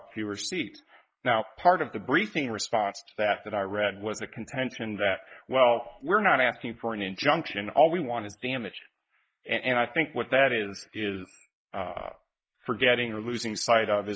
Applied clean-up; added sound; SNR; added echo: neural mask model Resemble Enhance denoiser.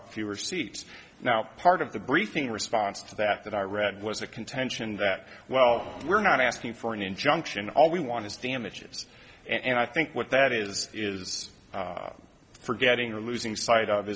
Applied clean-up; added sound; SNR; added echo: none; none; none; none.